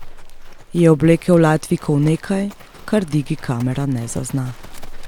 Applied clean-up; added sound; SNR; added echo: none; Livestock, farm animals, working animals; 14 dB; none.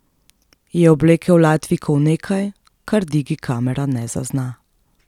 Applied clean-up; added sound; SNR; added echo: none; none; none; none.